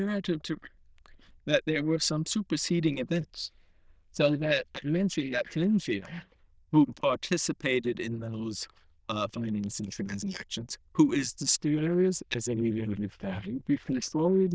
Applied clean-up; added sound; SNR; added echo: neural diffusion model UNIVERSE++.